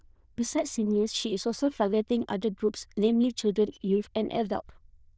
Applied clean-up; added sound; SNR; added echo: neural diffusion model UNIVERSE++.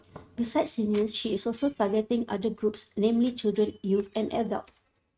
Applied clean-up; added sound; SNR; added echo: neural mask model RNNoise.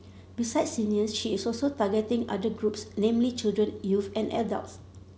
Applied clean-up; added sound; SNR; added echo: none; none; none; none.